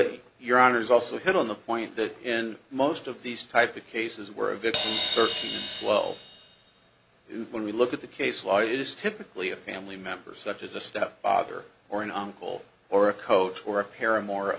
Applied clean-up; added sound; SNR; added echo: none; Crash cymbal; 2 dB; none.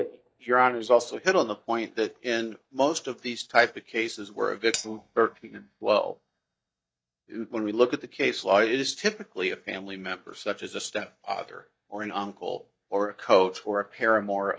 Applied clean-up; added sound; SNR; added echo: neural mask model DeepFilterNet 3.